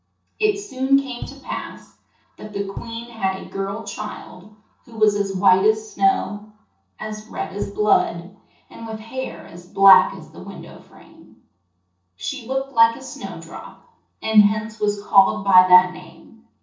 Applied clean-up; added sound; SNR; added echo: neural separator model SepFormer DNS4.